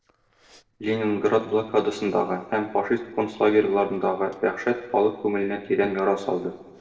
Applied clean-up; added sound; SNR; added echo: neural separator model SepFormer DNS4.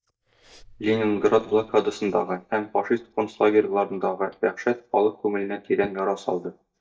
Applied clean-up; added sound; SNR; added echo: neural mask model DeepFilterNet 3.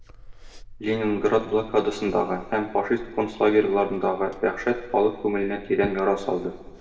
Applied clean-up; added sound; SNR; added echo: none; Liquid; 18 dB; reverberation time 1.5 s.